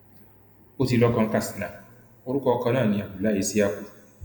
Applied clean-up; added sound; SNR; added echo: none; none; none; reverberation time 1.0 s.